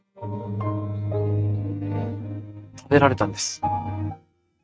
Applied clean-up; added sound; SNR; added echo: neural mask model RNNoise.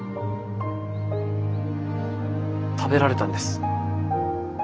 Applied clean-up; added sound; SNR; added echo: none; none; none; none.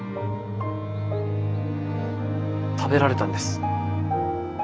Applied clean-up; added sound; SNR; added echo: none; Bowed string instrument; 19 dB; none.